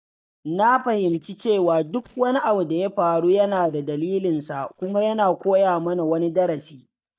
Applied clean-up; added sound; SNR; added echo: neural mask model DeepFilterNet 3.